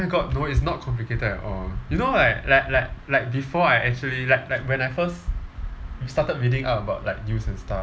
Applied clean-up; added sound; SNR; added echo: none; none; none; none.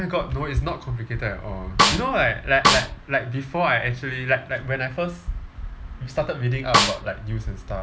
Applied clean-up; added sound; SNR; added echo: none; Snare drum; -4 dB; none.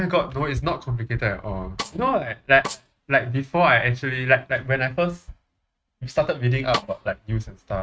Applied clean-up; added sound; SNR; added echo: neural mask model RNNoise.